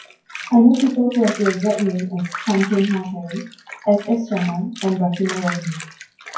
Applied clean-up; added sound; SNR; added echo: classical method WPE with log-MMSE.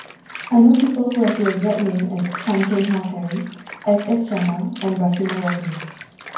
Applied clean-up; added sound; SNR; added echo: none; Bathtub (filling or washing); 14 dB; reverberation time 0.9 s.